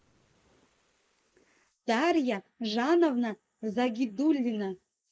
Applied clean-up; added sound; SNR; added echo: neural mask model Resemble Enhance denoiser.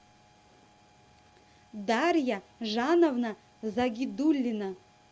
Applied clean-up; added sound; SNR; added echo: none; none; none; none.